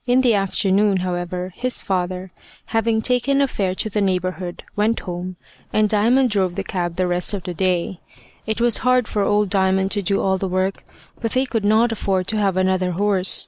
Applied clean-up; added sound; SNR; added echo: neural mask model Resemble Enhance denoiser.